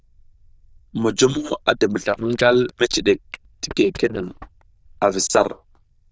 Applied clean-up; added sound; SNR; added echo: neural diffusion model UNIVERSE++.